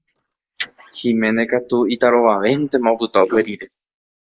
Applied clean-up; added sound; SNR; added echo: neural mask model Resemble Enhance denoiser.